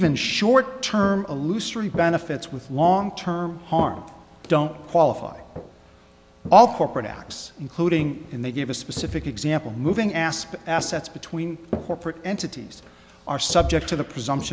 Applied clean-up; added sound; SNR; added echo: none; Walk, footsteps; 16 dB; none.